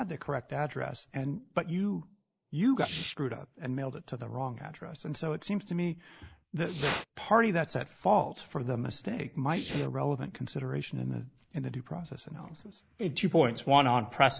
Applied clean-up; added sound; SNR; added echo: neural mask model Resemble Enhance denoiser.